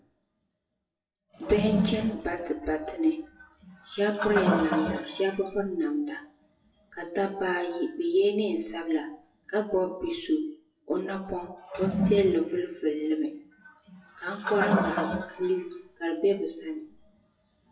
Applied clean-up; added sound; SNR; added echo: classical method WPE with log-MMSE.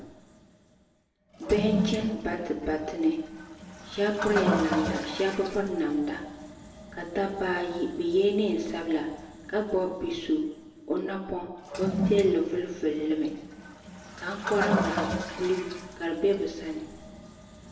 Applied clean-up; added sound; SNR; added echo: none; Toilet flush; 6 dB; reverberation time 0.9 s.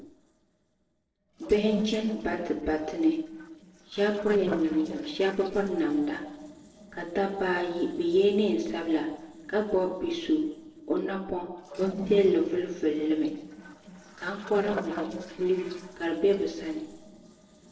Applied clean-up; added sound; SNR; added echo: neural separator model SepFormer DNS4.